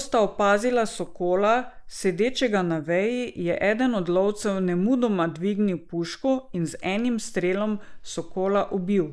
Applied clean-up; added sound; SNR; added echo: neural mask model Resemble Enhance denoiser.